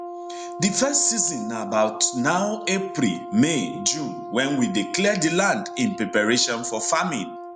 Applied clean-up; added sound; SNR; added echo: none; Brass instrument; 11 dB; none.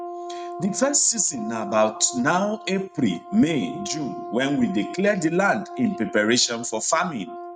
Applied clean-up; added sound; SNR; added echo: neural mask model RNNoise.